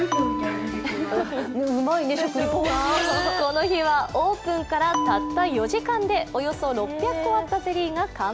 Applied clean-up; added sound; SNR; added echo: none; Bell; 9 dB; none.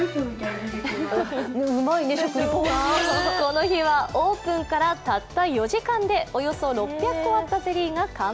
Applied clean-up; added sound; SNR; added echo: none; none; none; none.